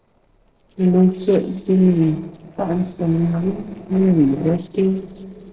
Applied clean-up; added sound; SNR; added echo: neural separator model SepFormer DNS4.